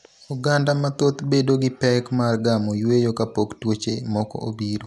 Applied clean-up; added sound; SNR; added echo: none; none; none; none.